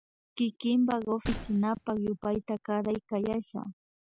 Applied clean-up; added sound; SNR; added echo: none; Gunshot, gunfire; 14 dB; none.